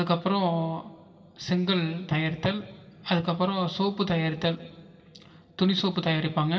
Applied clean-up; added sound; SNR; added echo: none; none; none; reverberation time 2.7 s.